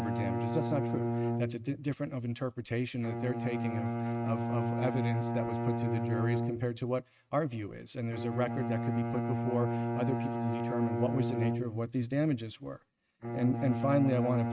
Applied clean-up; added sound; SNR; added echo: neural mask model RNNoise.